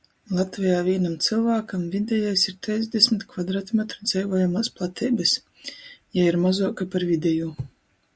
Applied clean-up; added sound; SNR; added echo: none; none; none; none.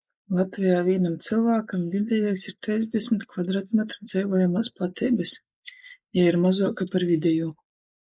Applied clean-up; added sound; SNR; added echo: neural mask model Resemble Enhance denoiser.